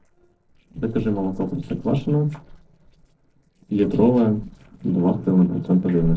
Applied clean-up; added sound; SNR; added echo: neural separator model SepFormer DNS4.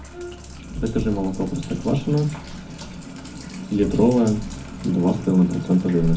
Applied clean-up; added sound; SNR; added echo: none; Sink (filling or washing); 12 dB; reverberation time 0.3 s.